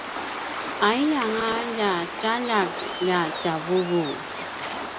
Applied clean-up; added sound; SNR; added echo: none; Waves, surf; 6 dB; none.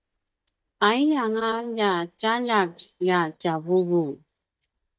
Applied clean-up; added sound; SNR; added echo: neural mask model DeepFilterNet 3.